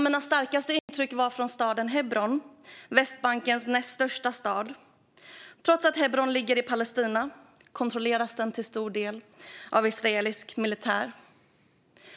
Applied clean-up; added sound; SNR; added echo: none; none; none; none.